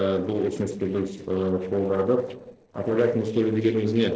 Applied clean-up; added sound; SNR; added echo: neural separator model SepFormer DNS4.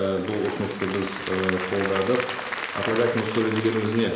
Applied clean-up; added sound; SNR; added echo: none; Applause / Crowd; 7 dB; reverberation time 1.3 s.